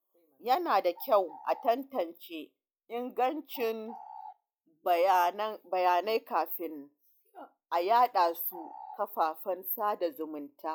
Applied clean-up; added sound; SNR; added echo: classical method log-MMSE.